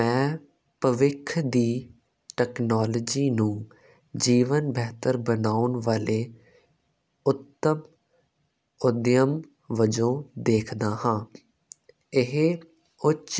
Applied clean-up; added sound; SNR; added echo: none; none; none; none.